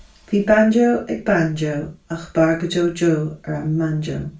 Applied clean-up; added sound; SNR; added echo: none; none; none; reverberation time 0.3 s.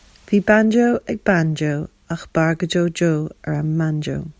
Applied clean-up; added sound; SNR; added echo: none; none; none; none.